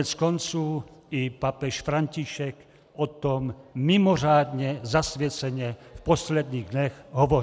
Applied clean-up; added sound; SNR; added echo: none; none; none; none.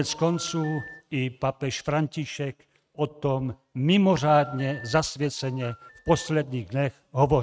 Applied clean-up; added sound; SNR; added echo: neural mask model RNNoise.